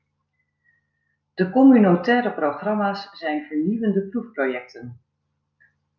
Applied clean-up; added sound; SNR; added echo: none; none; none; none.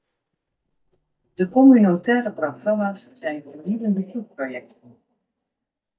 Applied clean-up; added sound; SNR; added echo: neural mask model DeepFilterNet 3.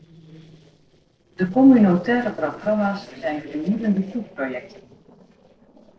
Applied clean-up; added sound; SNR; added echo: neural separator model SepFormer DNS4.